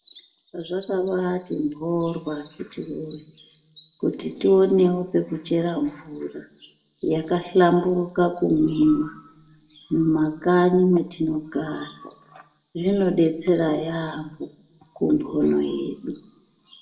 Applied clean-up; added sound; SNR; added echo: none; Bird vocalization, bird call, bird song; 4 dB; reverberation time 0.4 s.